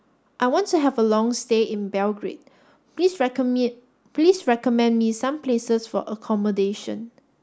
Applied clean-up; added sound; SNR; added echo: none; none; none; none.